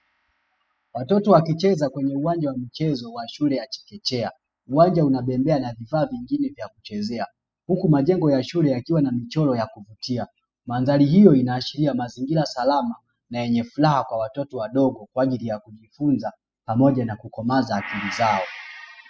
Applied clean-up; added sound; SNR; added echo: classical method spectral subtraction.